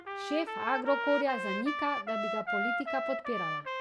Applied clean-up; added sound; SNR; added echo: none; Trumpet; 1 dB; none.